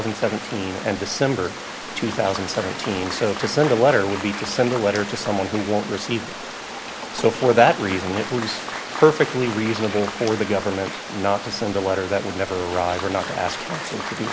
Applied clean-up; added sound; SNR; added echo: none; Water + Applause; 9 dB; none.